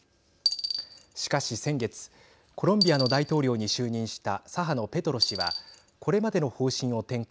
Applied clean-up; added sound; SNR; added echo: none; Coin (dropping); 7 dB; none.